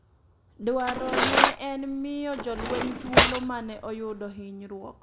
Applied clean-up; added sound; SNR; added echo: none; Cutlery, silverware; -5 dB; reverberation time 0.7 s.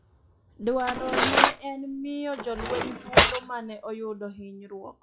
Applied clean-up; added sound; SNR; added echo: classical method WPE with log-MMSE.